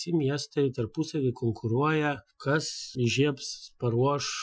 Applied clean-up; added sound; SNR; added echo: classical method Wiener filter.